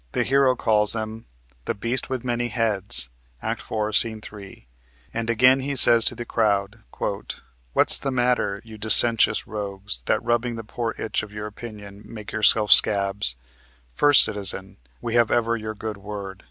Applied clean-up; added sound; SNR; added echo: none; none; none; none.